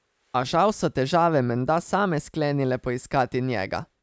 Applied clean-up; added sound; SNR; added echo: none; none; none; none.